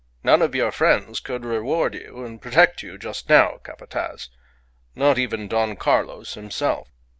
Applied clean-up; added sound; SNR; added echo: none; none; none; none.